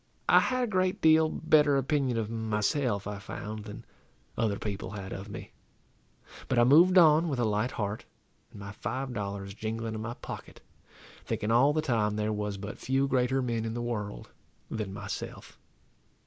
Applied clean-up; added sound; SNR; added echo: neural mask model Resemble Enhance denoiser.